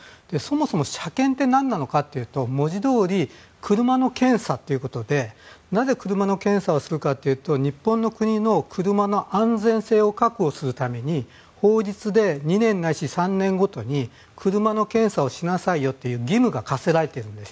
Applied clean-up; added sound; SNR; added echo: none; none; none; none.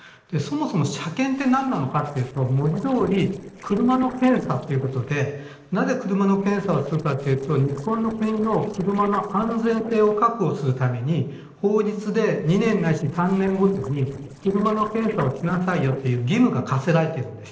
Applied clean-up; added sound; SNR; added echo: neural separator model SepFormer DNS4.